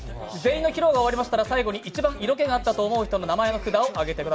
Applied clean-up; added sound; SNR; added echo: none; none; none; none.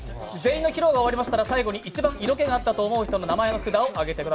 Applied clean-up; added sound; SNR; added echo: none; Knock; 14 dB; none.